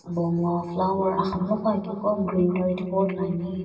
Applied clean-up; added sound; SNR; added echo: none; none; none; reverberation time 2.6 s.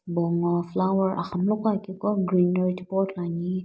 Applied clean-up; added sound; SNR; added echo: none; none; none; none.